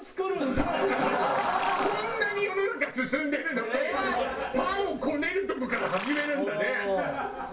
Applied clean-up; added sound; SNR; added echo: none; Livestock, farm animals, working animals; 15 dB; reverberation time 0.3 s.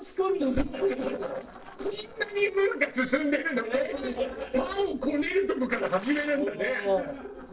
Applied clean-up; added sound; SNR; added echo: neural separator model SepFormer DNS4.